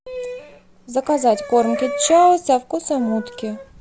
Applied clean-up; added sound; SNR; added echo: none; none; none; none.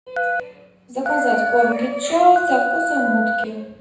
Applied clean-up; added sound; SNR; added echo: none; Telephone; 3 dB; reverberation time 0.9 s.